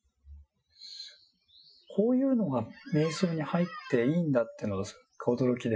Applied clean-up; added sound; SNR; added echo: classical method Wiener filter.